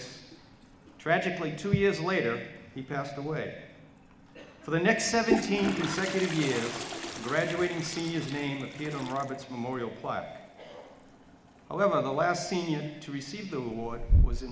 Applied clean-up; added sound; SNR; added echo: none; Toilet flush; 4 dB; none.